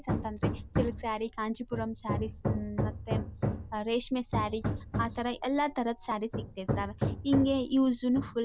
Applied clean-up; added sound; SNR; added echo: none; Hammer; 3 dB; none.